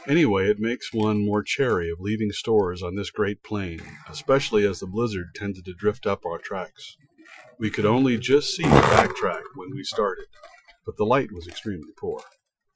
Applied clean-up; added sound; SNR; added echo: classical method Wiener filter.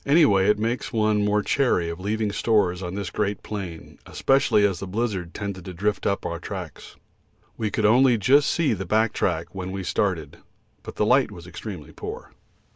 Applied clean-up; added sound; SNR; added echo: none; none; none; none.